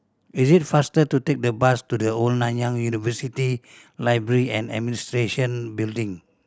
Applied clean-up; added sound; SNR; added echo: none; none; none; none.